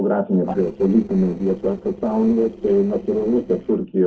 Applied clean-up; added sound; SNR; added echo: neural separator model SepFormer DNS4.